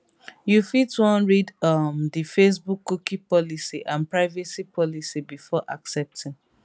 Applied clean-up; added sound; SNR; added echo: none; none; none; none.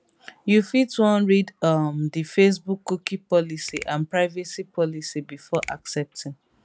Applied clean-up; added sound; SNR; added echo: none; Finger snapping; 19 dB; none.